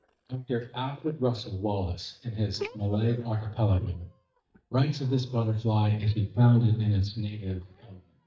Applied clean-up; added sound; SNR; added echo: neural mask model DeepFilterNet 3.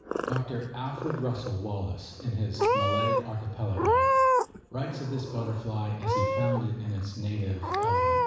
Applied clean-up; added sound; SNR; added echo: none; Meow / Purr; -2 dB; reverberation time 1.0 s.